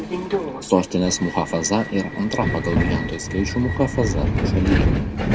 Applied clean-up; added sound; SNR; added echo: none; Subway, metro, underground; 0 dB; none.